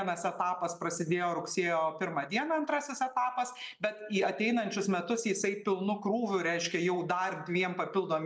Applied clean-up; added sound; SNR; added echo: none; none; none; none.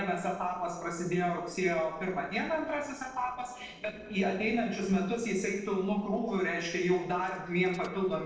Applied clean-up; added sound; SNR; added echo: neural separator model SepFormer DNS4.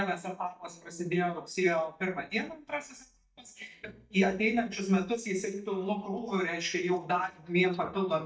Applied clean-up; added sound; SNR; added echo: neural mask model DeepFilterNet 3.